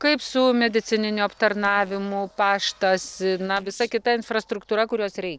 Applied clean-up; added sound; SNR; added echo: neural separator model SepFormer DNS4.